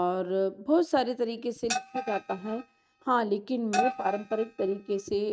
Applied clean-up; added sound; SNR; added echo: neural mask model RNNoise.